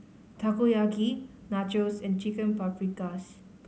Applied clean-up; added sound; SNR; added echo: none; none; none; none.